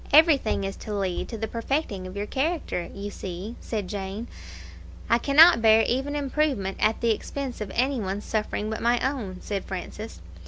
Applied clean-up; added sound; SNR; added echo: none; none; none; none.